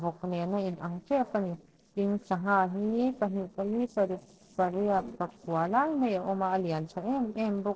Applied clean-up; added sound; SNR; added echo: neural separator model SepFormer DNS4.